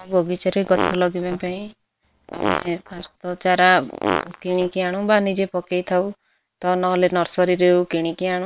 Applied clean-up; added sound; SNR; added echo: neural separator model SepFormer WHAM!.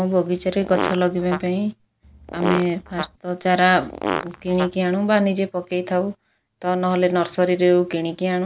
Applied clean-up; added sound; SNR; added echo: none; Fart; 8 dB; none.